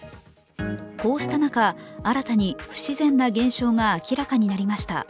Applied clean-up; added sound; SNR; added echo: none; none; none; none.